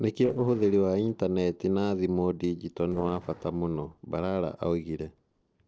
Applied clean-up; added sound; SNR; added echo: neural separator model SepFormer DNS4.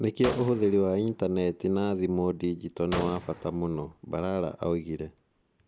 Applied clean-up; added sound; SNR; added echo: none; Gunshot, gunfire; 13 dB; none.